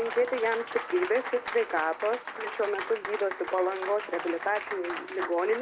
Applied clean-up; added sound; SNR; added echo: none; Applause; 8 dB; none.